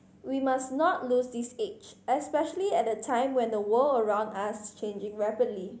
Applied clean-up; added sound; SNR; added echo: none; none; none; none.